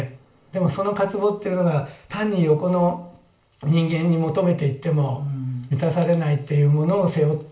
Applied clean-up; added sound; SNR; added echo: none; none; none; reverberation time 0.4 s.